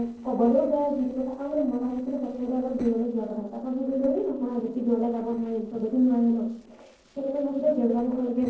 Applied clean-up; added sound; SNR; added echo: neural separator model SepFormer DNS4.